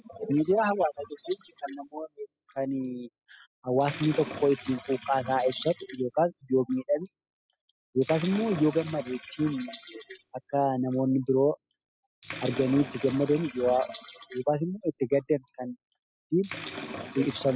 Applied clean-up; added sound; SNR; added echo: classical method spectral subtraction.